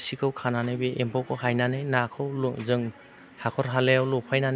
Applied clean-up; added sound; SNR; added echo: none; none; none; none.